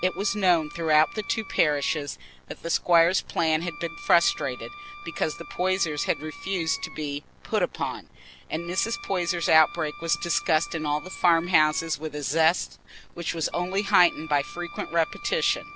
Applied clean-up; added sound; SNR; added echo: none; Wind instrument, woodwind instrument; 17 dB; none.